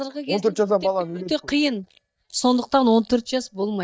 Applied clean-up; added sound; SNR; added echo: neural mask model DeepFilterNet 3.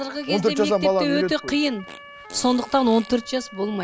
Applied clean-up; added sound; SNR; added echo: none; Motor vehicle (road) / Siren + Fart; 20 dB; none.